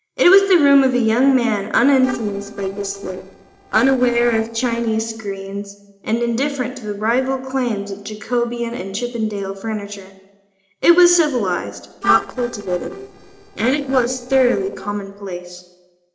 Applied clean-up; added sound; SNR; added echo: neural separator model SepFormer DNS4.